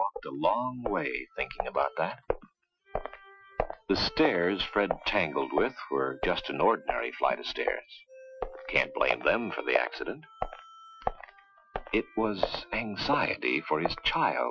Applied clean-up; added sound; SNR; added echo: classical method Wiener filter.